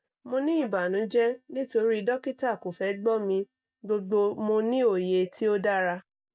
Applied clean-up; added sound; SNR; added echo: neural mask model DeepFilterNet 3.